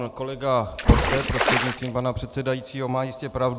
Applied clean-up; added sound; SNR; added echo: none; Water / Splash, splatter; -3 dB; none.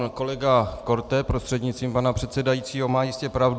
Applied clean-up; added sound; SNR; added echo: none; none; none; none.